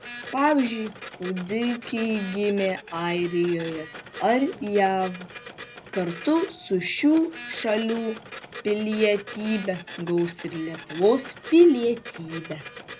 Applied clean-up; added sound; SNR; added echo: none; Printer; 14 dB; none.